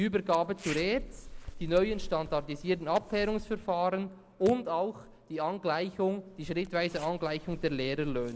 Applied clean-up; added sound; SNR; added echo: none; Zipper (clothing); 13 dB; none.